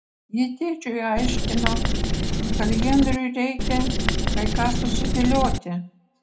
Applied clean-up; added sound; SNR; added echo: none; Writing; -4 dB; reverberation time 0.2 s.